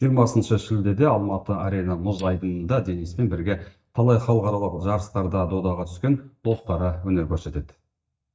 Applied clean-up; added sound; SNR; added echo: neural mask model DeepFilterNet 3.